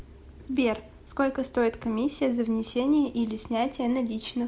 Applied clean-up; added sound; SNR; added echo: none; none; none; none.